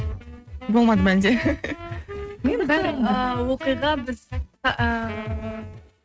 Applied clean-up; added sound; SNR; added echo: neural mask model RNNoise.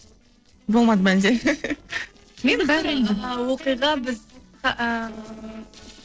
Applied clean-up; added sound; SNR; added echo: neural separator model SepFormer DNS4.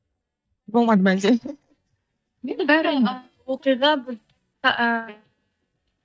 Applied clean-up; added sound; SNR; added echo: neural mask model DeepFilterNet 3.